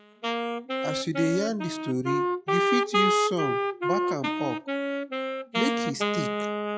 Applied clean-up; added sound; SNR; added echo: classical method log-MMSE.